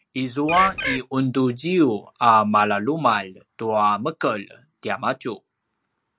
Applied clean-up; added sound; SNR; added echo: none; Bird; 3 dB; none.